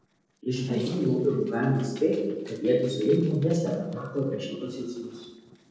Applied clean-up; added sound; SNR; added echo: neural separator model SepFormer DNS4.